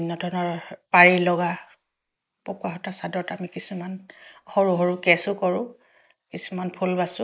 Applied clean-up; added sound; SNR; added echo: neural mask model Resemble Enhance denoiser.